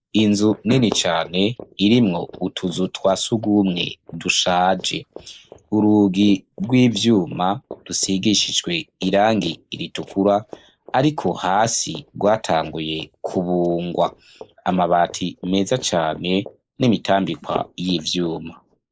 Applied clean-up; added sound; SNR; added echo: neural mask model Resemble Enhance denoiser.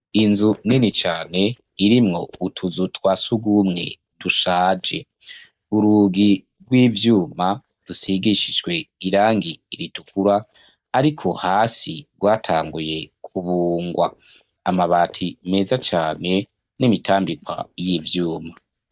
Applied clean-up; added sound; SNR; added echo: neural mask model DeepFilterNet 3.